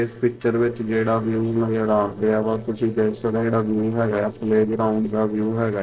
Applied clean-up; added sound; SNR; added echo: neural separator model SepFormer DNS4.